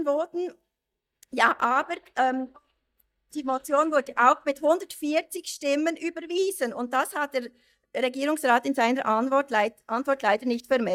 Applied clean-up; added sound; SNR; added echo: neural mask model DeepFilterNet 3.